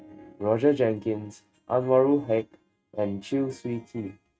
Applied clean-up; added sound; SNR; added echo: neural mask model RNNoise.